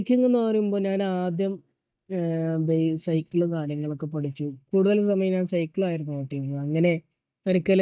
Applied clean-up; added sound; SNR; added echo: neural mask model DeepFilterNet 3.